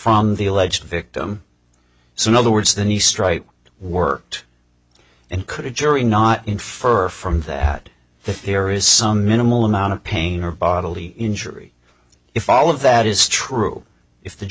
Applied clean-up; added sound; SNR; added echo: none; none; none; none.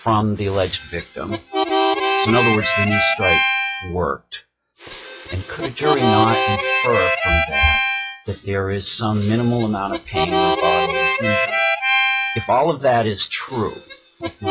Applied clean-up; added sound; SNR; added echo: classical method log-MMSE.